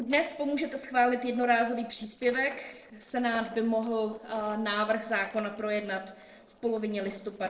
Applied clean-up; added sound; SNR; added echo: neural separator model SepFormer DNS4.